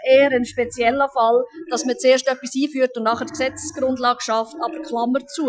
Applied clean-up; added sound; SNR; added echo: classical method Wiener filter.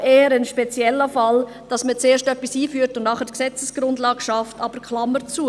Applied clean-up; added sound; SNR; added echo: none; none; none; none.